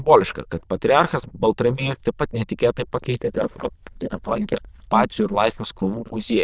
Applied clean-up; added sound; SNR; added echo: neural diffusion model UNIVERSE++.